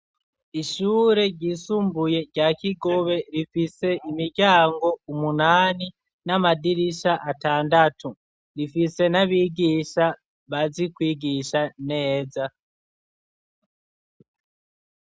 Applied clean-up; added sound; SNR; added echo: none; none; none; none.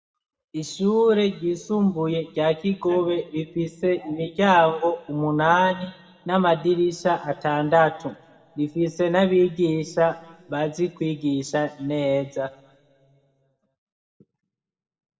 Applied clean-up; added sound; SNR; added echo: none; none; none; reverberation time 1.4 s.